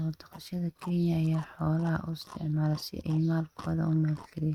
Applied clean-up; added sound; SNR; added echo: neural mask model RNNoise.